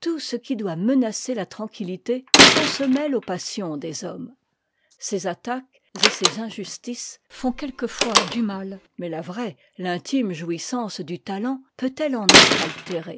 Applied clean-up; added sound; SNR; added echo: none; Slam; -3 dB; none.